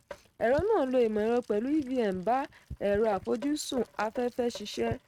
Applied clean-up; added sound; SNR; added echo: neural mask model RNNoise.